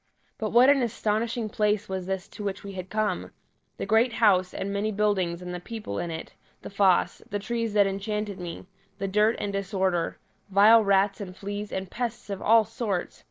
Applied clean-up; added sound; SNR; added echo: neural separator model SepFormer DNS4.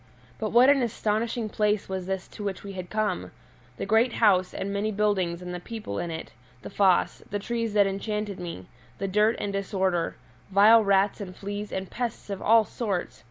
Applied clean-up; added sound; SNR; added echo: none; none; none; none.